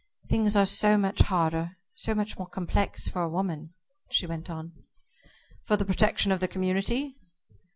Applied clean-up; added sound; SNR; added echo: none; none; none; none.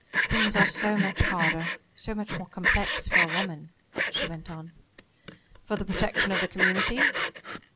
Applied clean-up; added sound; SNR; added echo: none; Sawing; -2 dB; none.